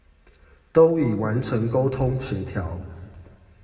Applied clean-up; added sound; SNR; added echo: none; none; none; reverberation time 1.9 s.